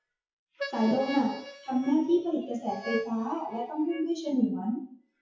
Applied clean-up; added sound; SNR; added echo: classical method WPE with log-MMSE.